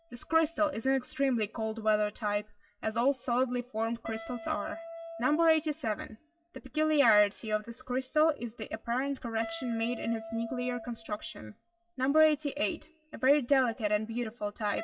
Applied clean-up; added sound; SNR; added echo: classical method WPE with log-MMSE.